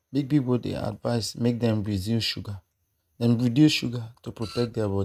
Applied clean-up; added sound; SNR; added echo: neural mask model RNNoise.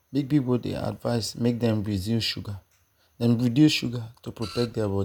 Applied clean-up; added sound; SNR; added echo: none; Printer; 15 dB; none.